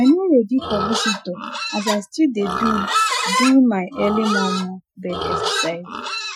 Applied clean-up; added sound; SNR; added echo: classical method Wiener filter.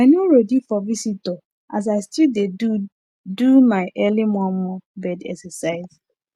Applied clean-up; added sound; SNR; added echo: none; none; none; none.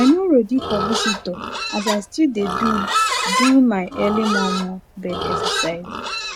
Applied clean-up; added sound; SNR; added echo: none; Livestock, farm animals, working animals; 4 dB; none.